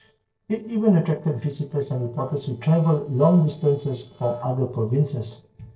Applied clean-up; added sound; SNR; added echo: neural separator model SepFormer DNS4.